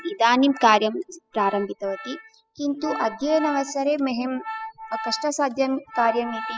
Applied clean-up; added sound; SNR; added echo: classical method spectral subtraction.